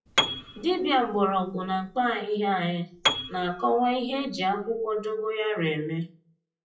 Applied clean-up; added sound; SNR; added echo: classical method WPE with log-MMSE.